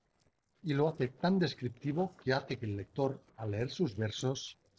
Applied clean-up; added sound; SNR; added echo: neural separator model SepFormer DNS4.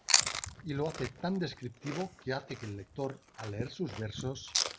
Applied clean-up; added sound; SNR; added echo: none; Chewing, mastication; -1 dB; none.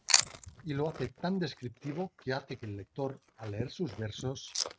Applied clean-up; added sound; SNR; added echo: neural mask model RNNoise.